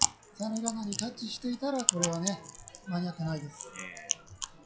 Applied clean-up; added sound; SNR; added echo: classical method log-MMSE.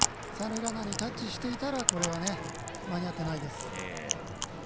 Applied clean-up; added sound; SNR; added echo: none; Chewing, mastication; 1 dB; none.